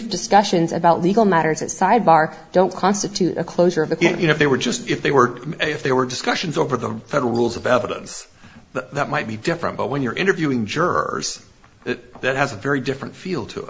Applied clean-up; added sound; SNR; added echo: none; none; none; none.